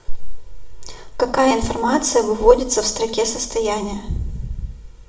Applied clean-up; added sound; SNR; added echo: none; none; none; reverberation time 0.7 s.